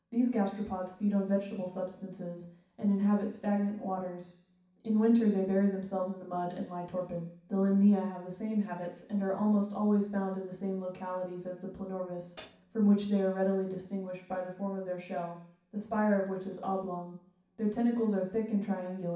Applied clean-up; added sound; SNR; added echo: none; Hi-hat; 14 dB; reverberation time 0.6 s.